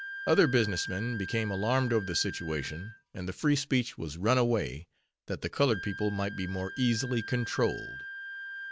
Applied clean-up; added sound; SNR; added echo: none; Wind instrument, woodwind instrument; 12 dB; none.